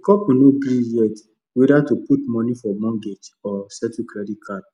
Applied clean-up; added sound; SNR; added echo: none; none; none; none.